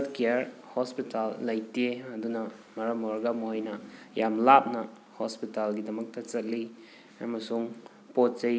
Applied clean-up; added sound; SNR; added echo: none; none; none; none.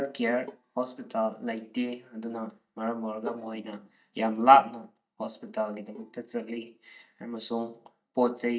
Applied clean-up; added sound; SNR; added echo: neural mask model DeepFilterNet 3.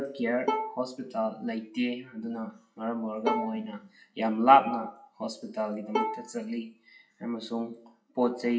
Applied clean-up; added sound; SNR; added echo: classical method WPE with log-MMSE.